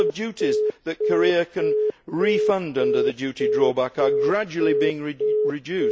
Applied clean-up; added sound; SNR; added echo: none; Telephone; -2 dB; none.